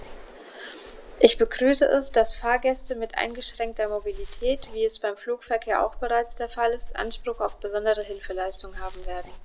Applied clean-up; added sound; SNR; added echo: none; Dog; 11 dB; none.